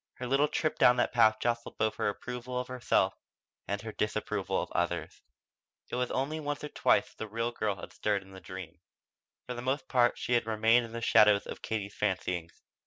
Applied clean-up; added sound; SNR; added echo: none; none; none; none.